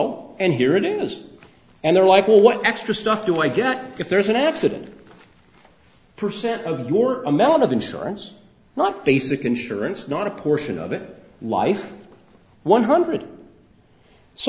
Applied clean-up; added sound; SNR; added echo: none; none; none; none.